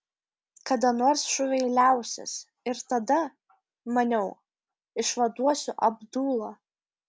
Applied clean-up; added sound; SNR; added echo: none; none; none; none.